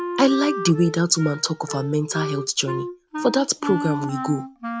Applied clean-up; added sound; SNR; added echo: none; Wind instrument, woodwind instrument; 7 dB; none.